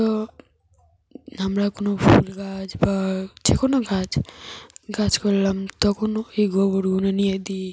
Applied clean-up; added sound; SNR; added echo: none; none; none; none.